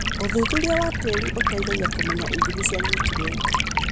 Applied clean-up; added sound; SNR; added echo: none; Stream; -4 dB; none.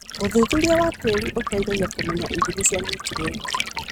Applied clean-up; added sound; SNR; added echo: neural mask model RNNoise.